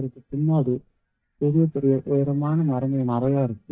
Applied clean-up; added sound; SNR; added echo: neural mask model DeepFilterNet 3.